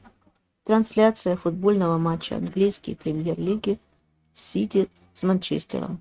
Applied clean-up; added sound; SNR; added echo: neural mask model RNNoise.